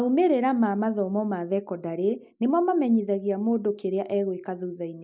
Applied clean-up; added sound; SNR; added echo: none; none; none; none.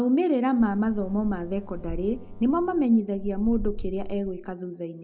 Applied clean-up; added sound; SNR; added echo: none; Boat, Water vehicle; 9 dB; reverberation time 0.7 s.